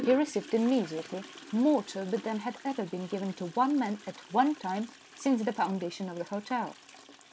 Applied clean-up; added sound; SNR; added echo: none; Toilet flush; 17 dB; none.